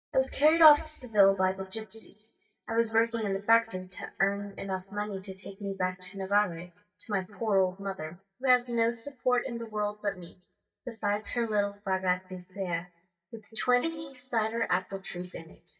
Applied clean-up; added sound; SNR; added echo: neural mask model DeepFilterNet 3.